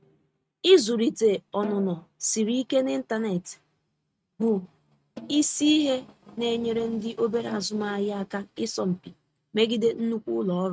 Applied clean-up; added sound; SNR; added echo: neural mask model RNNoise.